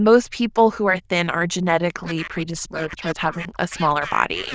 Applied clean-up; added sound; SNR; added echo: neural diffusion model UNIVERSE++.